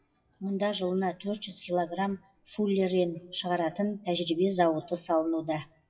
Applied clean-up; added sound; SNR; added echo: classical method WPE with log-MMSE.